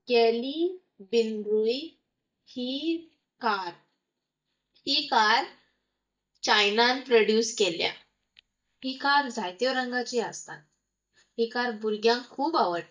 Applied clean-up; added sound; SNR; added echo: neural mask model DeepFilterNet 3.